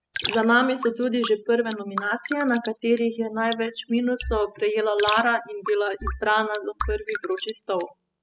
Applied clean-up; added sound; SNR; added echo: classical method spectral subtraction.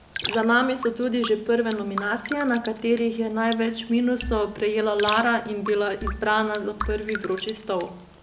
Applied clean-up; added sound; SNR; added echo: none; Raindrop + Marimba, xylophone; 12 dB; none.